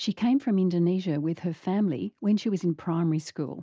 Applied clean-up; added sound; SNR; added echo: none; none; none; none.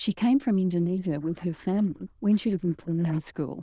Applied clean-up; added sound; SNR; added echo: neural diffusion model UNIVERSE++.